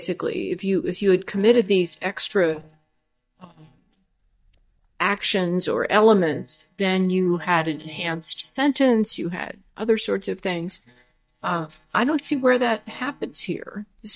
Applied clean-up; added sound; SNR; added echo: neural mask model DeepFilterNet 3.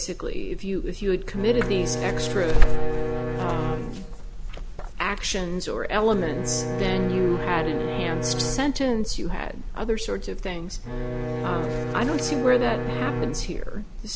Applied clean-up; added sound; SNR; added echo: none; Bowed string instrument; 7 dB; none.